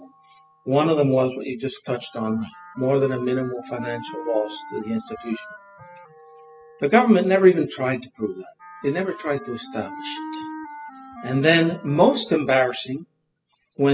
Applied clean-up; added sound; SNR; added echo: classical method spectral subtraction.